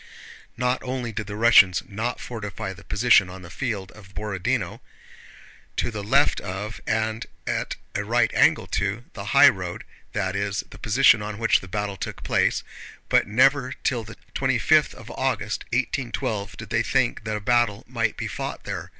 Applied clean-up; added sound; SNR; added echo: none; none; none; none.